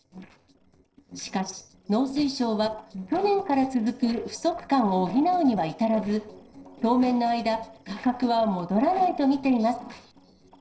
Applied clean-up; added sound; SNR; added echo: neural separator model SepFormer DNS4.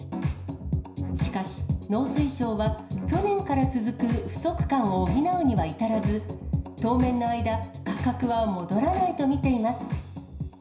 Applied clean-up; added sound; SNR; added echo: none; Cricket; 11 dB; reverberation time 0.5 s.